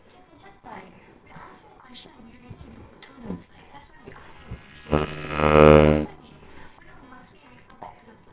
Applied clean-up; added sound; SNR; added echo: neural separator model SepFormer WHAMR!.